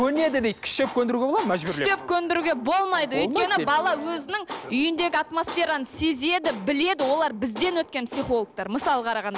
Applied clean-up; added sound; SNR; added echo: none; Tools; 16 dB; none.